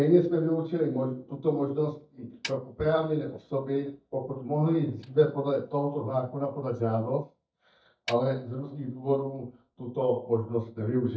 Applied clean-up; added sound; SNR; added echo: neural mask model DeepFilterNet 3.